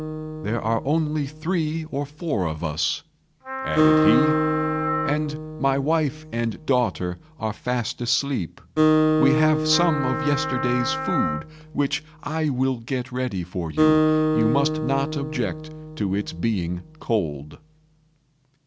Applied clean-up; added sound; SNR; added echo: none; Acoustic guitar + Wind instrument, woodwind instrument; 1 dB; none.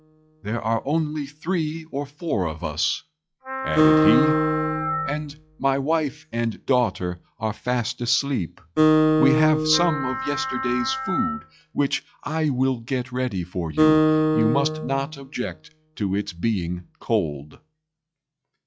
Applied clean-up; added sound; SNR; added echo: classical method log-MMSE.